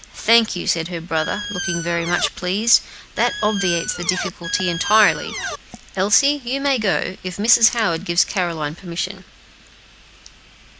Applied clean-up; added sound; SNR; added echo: none; Squeak; 6 dB; none.